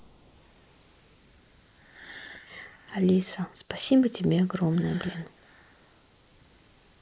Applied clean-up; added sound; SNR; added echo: neural mask model Resemble Enhance denoiser.